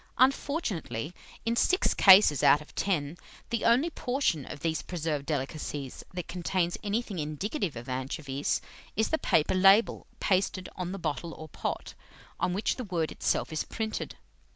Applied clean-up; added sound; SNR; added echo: none; none; none; none.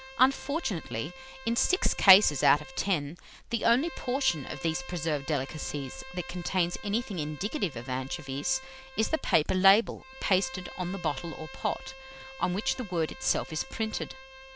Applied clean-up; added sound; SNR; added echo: none; Bowed string instrument; 17 dB; none.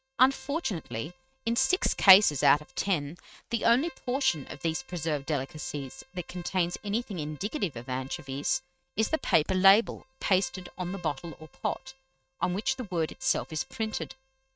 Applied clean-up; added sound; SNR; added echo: neural mask model RNNoise.